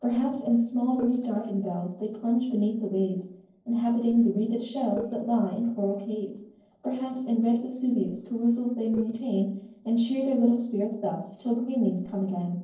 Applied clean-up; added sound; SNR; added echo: neural separator model SepFormer DNS4.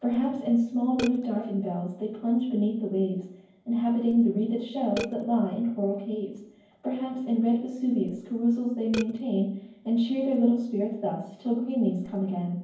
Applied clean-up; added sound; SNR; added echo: none; Burping, eructation; 18 dB; reverberation time 0.9 s.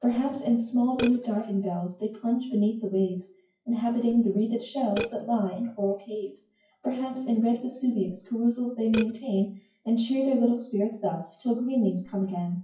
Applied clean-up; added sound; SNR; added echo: classical method WPE with log-MMSE.